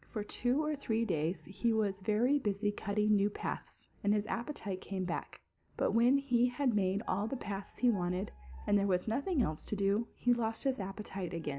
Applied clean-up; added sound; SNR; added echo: none; none; none; none.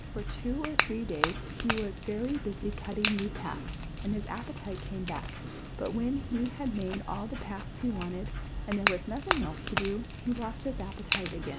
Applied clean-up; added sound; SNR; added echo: none; Crack / Crackle; 1 dB; none.